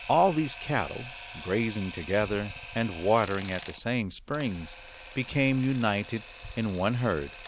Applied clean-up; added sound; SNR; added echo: none; Camera; 14 dB; none.